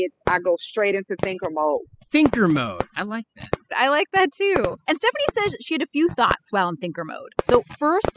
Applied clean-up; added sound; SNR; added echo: classical method spectral subtraction.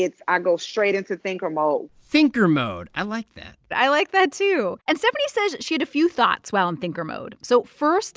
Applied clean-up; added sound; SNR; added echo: none; none; none; none.